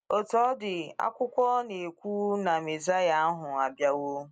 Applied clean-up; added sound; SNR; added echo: none; none; none; none.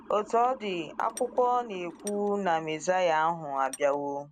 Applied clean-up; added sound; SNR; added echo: none; Motor vehicle (road) / Siren + Tools; 20 dB; none.